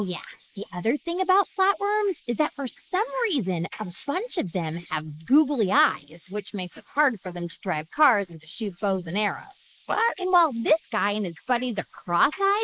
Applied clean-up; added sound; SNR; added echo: neural mask model Resemble Enhance denoiser.